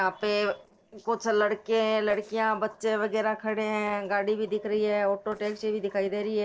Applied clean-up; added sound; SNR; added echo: neural separator model SepFormer DNS4.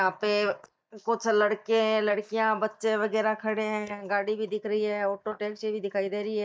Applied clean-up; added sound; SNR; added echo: neural mask model DeepFilterNet 3.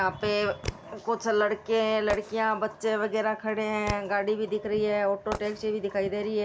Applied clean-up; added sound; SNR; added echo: none; Fireworks; 15 dB; reverberation time 0.2 s.